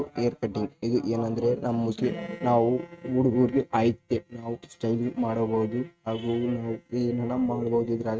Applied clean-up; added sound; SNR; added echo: neural mask model RNNoise.